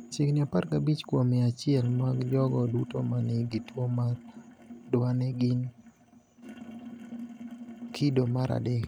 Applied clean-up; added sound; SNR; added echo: none; Sink (filling or washing); 16 dB; none.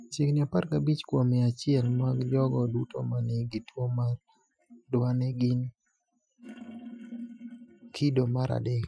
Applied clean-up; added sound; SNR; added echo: classical method Wiener filter.